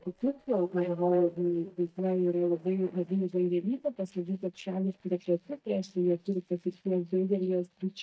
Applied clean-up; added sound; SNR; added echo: neural mask model DeepFilterNet 3.